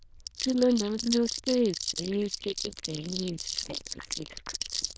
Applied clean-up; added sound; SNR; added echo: neural diffusion model UNIVERSE++.